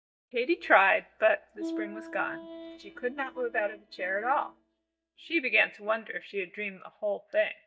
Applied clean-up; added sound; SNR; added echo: neural mask model DeepFilterNet 3.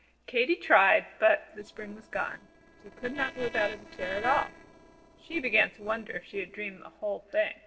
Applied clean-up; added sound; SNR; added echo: neural separator model SepFormer DNS4.